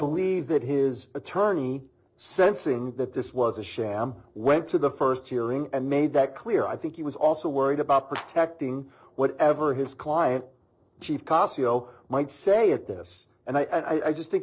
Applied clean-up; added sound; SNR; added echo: neural separator model SepFormer DNS4.